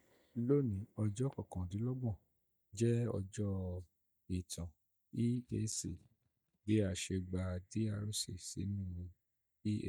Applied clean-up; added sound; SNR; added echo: neural mask model DeepFilterNet 3.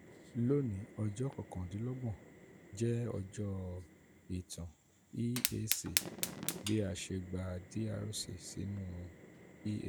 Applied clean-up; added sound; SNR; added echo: none; Fire; 6 dB; none.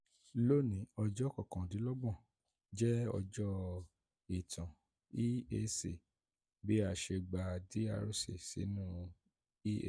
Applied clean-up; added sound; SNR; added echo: none; none; none; none.